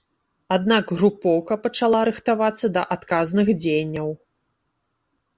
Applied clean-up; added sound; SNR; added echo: none; none; none; none.